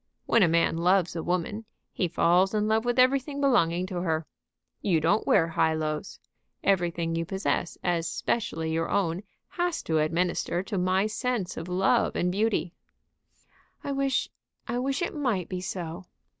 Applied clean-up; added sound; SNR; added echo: none; none; none; none.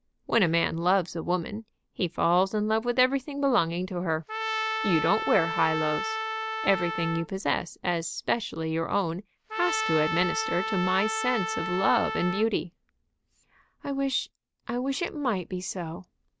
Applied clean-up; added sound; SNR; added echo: none; Trumpet; 4 dB; none.